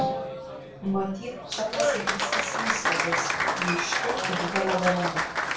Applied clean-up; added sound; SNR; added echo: none; Applause; -3 dB; reverberation time 0.3 s.